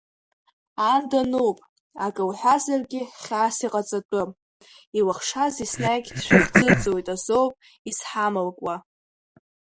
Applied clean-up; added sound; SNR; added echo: none; Cough; -3 dB; none.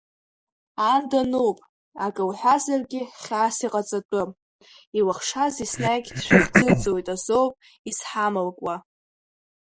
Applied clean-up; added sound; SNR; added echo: neural mask model Resemble Enhance denoiser.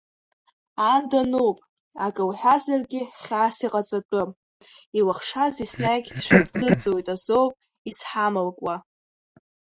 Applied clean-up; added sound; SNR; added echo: neural mask model RNNoise.